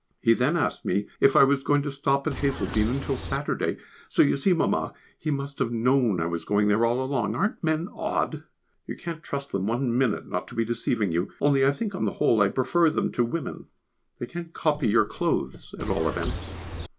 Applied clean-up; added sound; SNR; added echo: none; Bird; 7 dB; none.